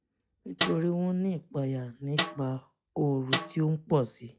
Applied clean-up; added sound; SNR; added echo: classical method log-MMSE.